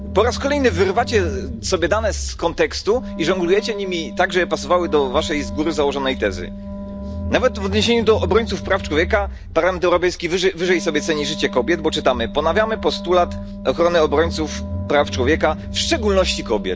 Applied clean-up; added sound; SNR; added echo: none; Wind instrument, woodwind instrument + Engine / Car; 9 dB; none.